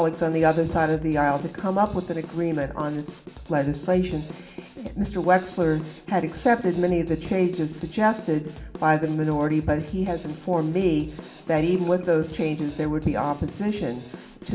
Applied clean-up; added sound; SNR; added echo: none; Drum kit; 17 dB; reverberation time 1.6 s.